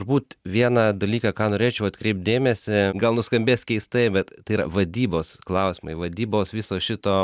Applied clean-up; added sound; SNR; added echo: none; none; none; none.